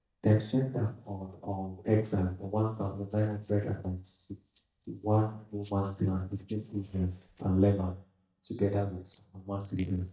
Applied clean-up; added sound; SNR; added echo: neural mask model DeepFilterNet 3.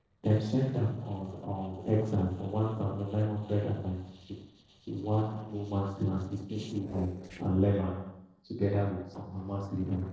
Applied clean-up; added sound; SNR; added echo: neural separator model SepFormer DNS4.